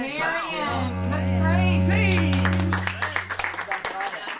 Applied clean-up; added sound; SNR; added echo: none; Bowed string instrument; -4 dB; none.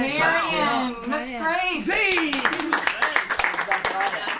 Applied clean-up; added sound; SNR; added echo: none; none; none; none.